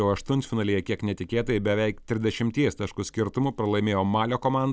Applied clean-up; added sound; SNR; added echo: none; none; none; none.